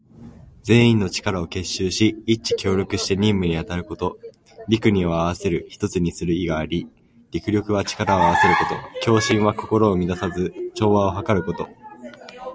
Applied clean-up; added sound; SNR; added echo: none; none; none; none.